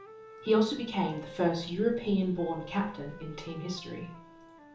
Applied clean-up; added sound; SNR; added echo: none; Wind instrument, woodwind instrument; 18 dB; reverberation time 1.0 s.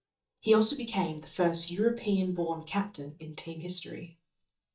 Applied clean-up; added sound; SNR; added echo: neural mask model DeepFilterNet 3.